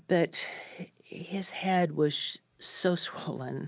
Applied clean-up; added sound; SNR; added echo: none; none; none; none.